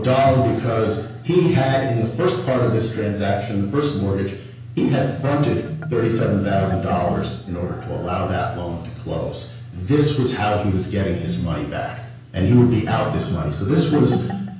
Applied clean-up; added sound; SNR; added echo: none; Marimba, xylophone; 13 dB; reverberation time 0.5 s.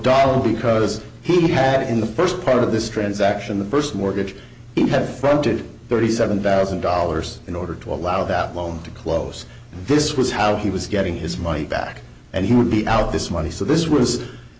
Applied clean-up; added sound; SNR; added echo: none; none; none; none.